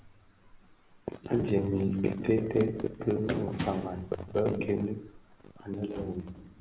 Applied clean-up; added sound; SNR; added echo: none; Run; 11 dB; none.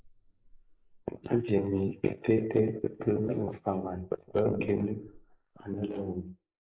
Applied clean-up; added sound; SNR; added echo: neural mask model Resemble Enhance denoiser.